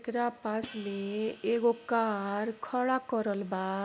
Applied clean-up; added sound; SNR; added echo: none; Hi-hat; 20 dB; none.